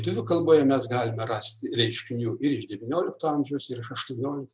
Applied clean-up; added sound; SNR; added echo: none; Keyboard (musical); 18 dB; none.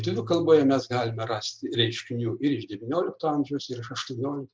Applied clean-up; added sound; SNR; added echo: neural mask model RNNoise.